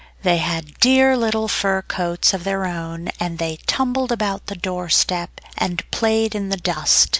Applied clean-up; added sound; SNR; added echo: none; none; none; none.